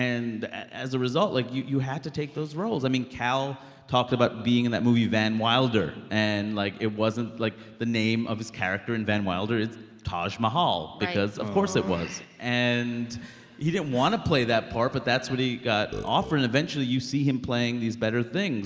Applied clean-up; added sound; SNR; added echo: none; Burping, eructation; 15 dB; none.